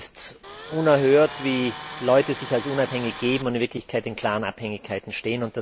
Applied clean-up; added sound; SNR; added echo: none; Tools; 12 dB; none.